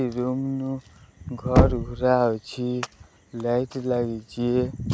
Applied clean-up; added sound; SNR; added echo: none; Knock; 2 dB; none.